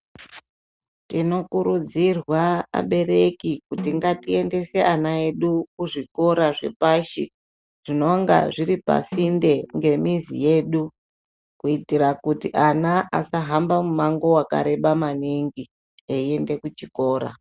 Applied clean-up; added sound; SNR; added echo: none; Snare drum; 16 dB; none.